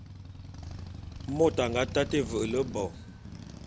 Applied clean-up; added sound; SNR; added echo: none; Motorcycle; 9 dB; none.